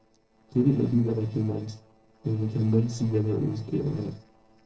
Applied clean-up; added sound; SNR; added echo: neural separator model SepFormer DNS4.